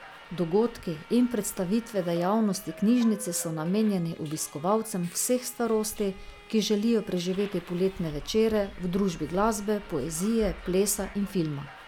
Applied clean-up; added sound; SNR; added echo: none; Subway, metro, underground; 19 dB; none.